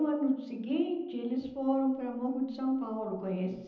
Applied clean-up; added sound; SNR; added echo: none; none; none; reverberation time 0.9 s.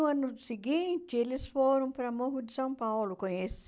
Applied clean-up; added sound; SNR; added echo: none; none; none; none.